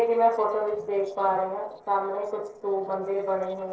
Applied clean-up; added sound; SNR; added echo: neural separator model SepFormer DNS4.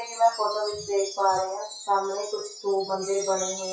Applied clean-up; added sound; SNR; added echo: classical method WPE with log-MMSE.